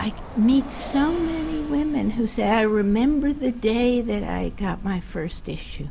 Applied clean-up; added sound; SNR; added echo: none; Bus; 12 dB; none.